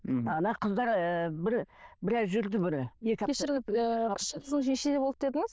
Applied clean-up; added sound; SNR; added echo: neural diffusion model UNIVERSE++.